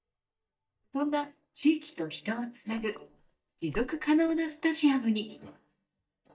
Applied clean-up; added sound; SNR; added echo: neural mask model DeepFilterNet 3.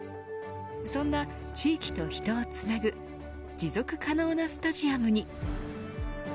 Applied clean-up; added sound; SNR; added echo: none; none; none; none.